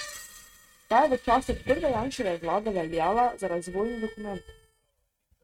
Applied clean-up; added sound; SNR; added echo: neural mask model RNNoise.